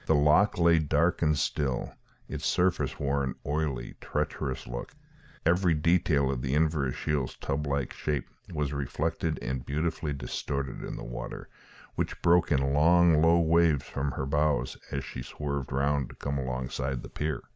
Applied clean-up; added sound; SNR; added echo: none; none; none; none.